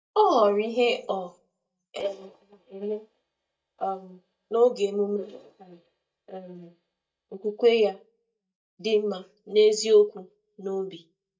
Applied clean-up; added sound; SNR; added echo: neural mask model DeepFilterNet 3.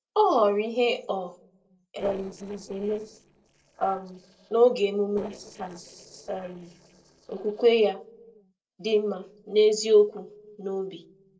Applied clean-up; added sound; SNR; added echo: neural separator model SepFormer DNS4.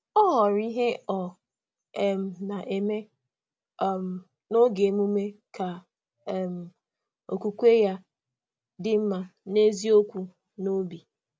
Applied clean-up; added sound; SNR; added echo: none; none; none; none.